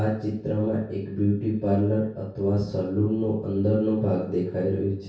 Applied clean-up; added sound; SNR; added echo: none; none; none; reverberation time 0.6 s.